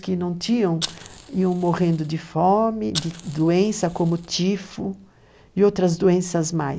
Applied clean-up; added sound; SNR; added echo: none; Fire; 14 dB; none.